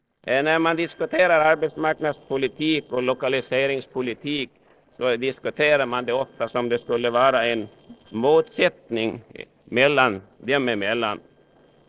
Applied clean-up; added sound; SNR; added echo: neural separator model SepFormer DNS4.